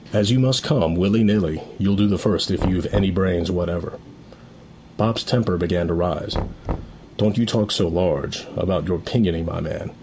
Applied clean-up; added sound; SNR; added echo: none; Knock; 12 dB; none.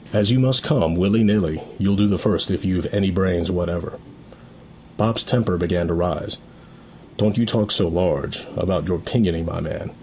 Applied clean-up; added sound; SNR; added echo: none; none; none; none.